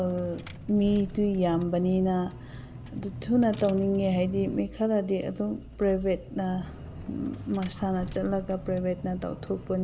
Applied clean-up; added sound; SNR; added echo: none; Engine / Car; 12 dB; none.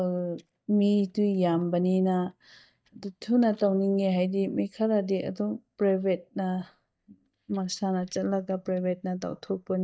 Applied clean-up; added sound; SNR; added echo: neural mask model DeepFilterNet 3.